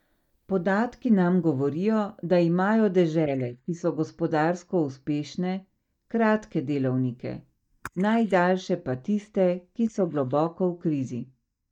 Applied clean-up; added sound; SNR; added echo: neural mask model DeepFilterNet 3.